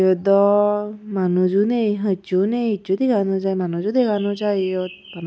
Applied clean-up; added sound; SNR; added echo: none; none; none; none.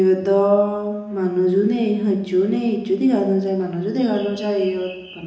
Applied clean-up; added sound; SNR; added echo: none; none; none; reverberation time 1.0 s.